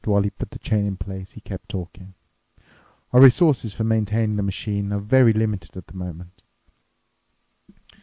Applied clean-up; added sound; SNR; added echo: none; none; none; none.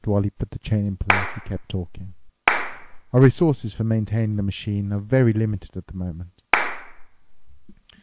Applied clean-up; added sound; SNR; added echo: none; Clapping; 3 dB; none.